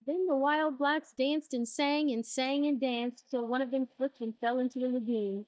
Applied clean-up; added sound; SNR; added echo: neural mask model DeepFilterNet 3.